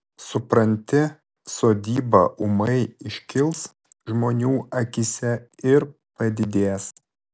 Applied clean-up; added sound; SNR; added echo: none; none; none; none.